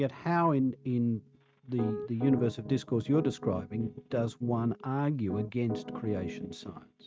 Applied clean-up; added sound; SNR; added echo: neural mask model RNNoise.